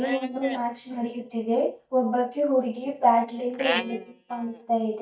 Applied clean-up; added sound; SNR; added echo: neural mask model DeepFilterNet 3.